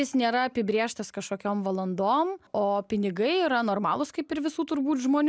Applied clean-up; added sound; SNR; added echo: none; none; none; none.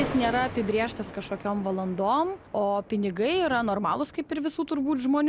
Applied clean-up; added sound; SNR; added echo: none; Thunder; 14 dB; none.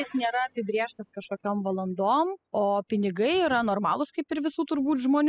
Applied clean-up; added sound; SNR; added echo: classical method spectral subtraction.